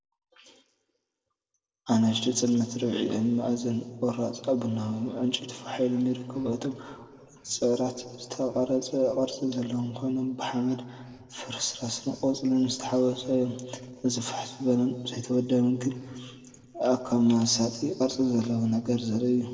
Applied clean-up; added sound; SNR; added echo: neural separator model SepFormer DNS4.